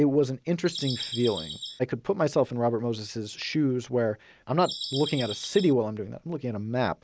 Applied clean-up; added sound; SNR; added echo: none; Bird vocalization, bird call, bird song; 9 dB; none.